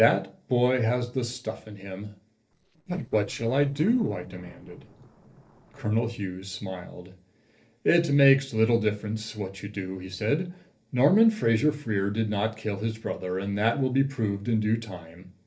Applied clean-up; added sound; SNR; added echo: neural separator model SepFormer DNS4.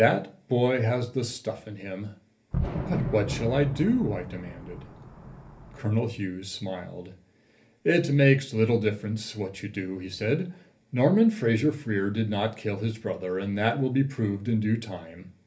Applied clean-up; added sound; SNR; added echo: none; Fireworks; 7 dB; reverberation time 0.3 s.